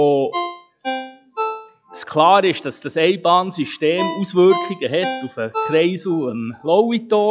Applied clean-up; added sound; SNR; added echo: classical method log-MMSE.